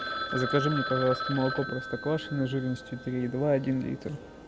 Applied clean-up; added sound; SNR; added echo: none; Telephone; 7 dB; none.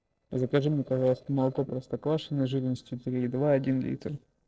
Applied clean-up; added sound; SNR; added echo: neural separator model SepFormer DNS4.